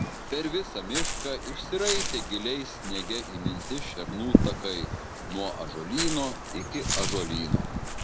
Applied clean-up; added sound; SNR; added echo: none; Walk, footsteps / Bird + Wind; -3 dB; none.